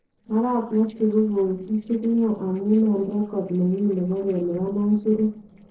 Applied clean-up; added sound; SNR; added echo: neural separator model SepFormer DNS4.